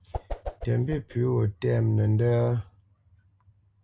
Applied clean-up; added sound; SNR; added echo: none; Whoosh, swoosh, swish; 10 dB; none.